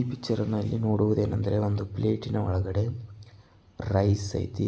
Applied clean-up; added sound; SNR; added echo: none; none; none; none.